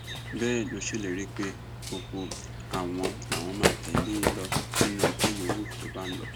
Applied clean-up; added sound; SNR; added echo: none; Run; -3 dB; none.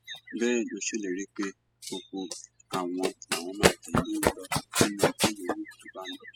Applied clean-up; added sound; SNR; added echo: classical method spectral subtraction.